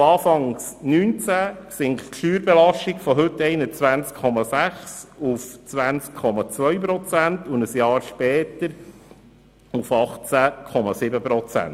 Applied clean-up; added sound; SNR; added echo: none; none; none; none.